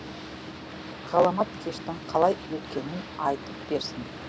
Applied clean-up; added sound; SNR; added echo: none; Boat, Water vehicle; 10 dB; none.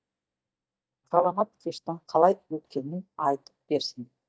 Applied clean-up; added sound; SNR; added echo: neural mask model DeepFilterNet 3.